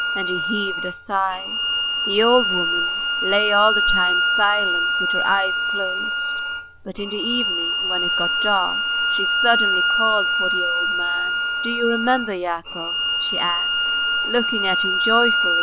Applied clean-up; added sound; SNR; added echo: none; Bowed string instrument; -4 dB; none.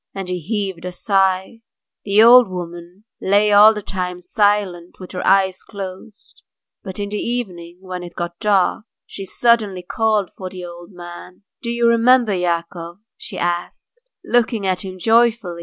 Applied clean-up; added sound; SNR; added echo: none; none; none; none.